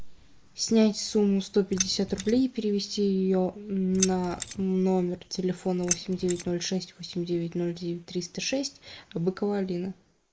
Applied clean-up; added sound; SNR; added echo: neural mask model Resemble Enhance denoiser.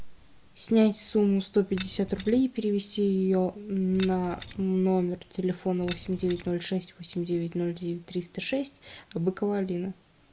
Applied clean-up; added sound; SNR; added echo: none; Keys jangling; 6 dB; none.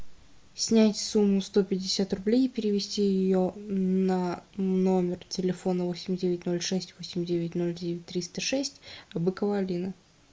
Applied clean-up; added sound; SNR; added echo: none; none; none; none.